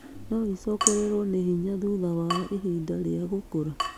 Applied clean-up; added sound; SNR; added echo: none; Drip / Water tap, faucet; 7 dB; none.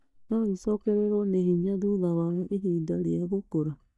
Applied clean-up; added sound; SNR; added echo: neural mask model DeepFilterNet 3.